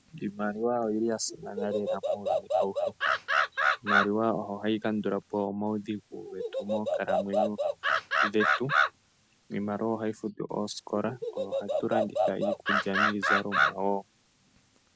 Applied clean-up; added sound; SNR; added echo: none; Animal; -2 dB; none.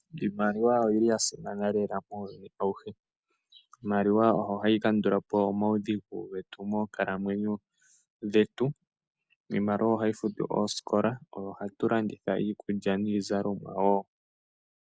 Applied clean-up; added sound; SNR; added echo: none; none; none; none.